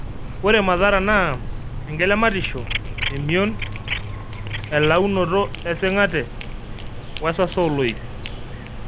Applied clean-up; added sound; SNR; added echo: none; Cat; 6 dB; none.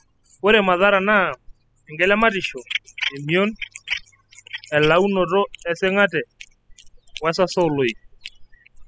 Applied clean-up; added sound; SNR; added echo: classical method spectral subtraction.